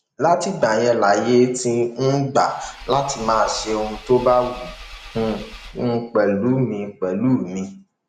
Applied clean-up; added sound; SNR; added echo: none; Engine / Car; 18 dB; none.